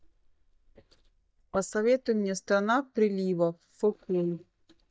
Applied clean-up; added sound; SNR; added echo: neural mask model DeepFilterNet 3.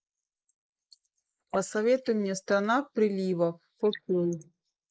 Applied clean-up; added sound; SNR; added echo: neural mask model Resemble Enhance denoiser.